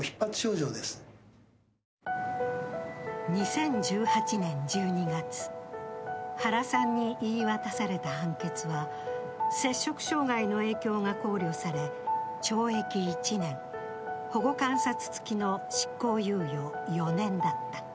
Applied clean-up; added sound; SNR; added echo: none; none; none; none.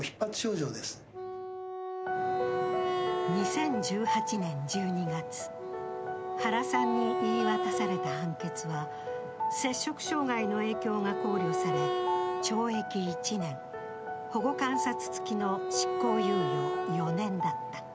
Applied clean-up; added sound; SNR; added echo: none; Wind instrument, woodwind instrument; 3 dB; none.